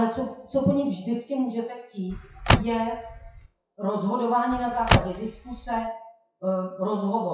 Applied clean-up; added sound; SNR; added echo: classical method WPE with log-MMSE.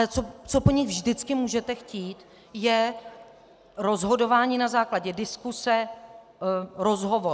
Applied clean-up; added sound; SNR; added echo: none; none; none; none.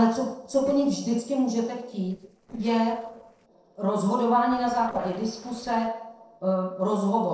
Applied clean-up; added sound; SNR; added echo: neural separator model SepFormer DNS4.